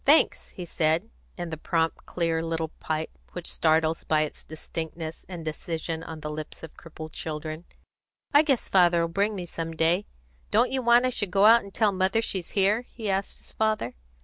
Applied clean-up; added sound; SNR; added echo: none; none; none; none.